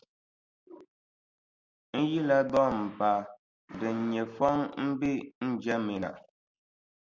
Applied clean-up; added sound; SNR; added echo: none; none; none; none.